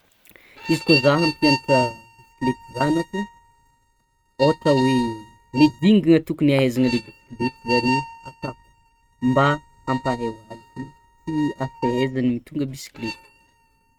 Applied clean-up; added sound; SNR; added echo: neural mask model RNNoise.